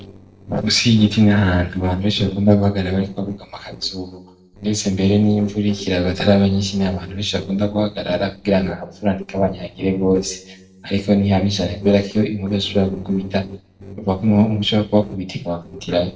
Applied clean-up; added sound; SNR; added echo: neural separator model SepFormer DNS4.